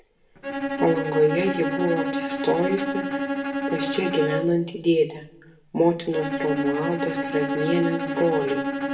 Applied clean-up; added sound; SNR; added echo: none; Bowed string instrument; 3 dB; reverberation time 0.5 s.